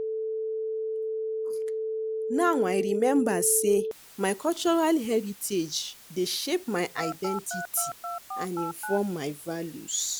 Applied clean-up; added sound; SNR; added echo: none; Telephone; 5 dB; none.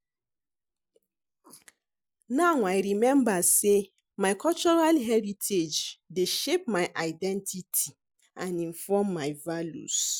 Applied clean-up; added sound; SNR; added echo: none; none; none; none.